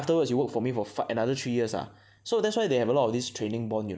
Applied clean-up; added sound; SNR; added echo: none; none; none; none.